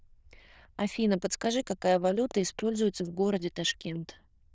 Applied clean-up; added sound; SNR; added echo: neural diffusion model UNIVERSE++.